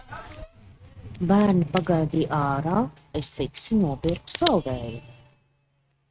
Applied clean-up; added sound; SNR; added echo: neural mask model RNNoise.